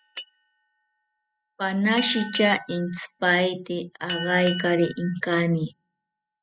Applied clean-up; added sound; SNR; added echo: classical method spectral subtraction.